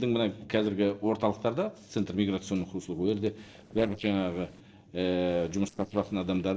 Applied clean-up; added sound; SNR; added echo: neural separator model SepFormer DNS4.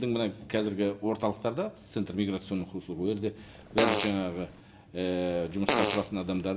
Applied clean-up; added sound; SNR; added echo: none; Fart; -1 dB; reverberation time 1.1 s.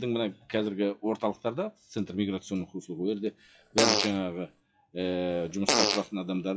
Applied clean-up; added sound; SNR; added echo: classical method WPE with log-MMSE.